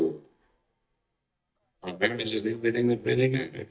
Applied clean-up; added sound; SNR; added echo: neural mask model DeepFilterNet 3.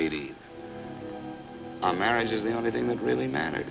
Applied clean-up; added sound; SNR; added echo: none; none; none; none.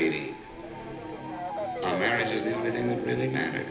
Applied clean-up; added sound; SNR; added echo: none; Motor vehicle (road) / Siren; 7 dB; reverberation time 1.4 s.